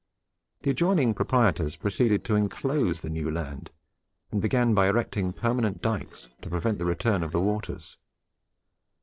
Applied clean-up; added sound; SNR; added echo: neural separator model SepFormer DNS4.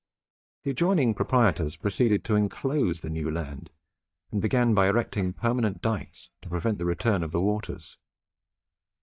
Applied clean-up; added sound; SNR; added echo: neural mask model DeepFilterNet 3.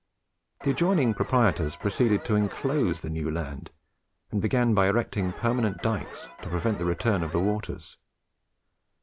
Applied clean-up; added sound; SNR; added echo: none; Alarm; 15 dB; none.